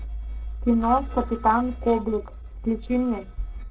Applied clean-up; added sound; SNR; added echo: neural separator model SepFormer DNS4.